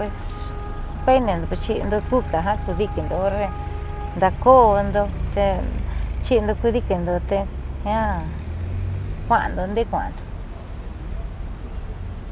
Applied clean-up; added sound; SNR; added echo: none; Traffic noise, roadway noise; 4 dB; none.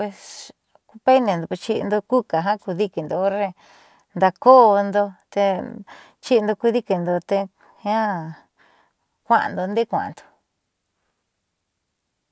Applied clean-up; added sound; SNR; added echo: none; none; none; none.